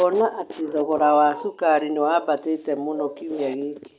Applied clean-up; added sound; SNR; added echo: none; none; none; none.